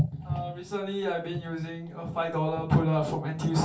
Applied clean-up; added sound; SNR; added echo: none; none; none; reverberation time 0.2 s.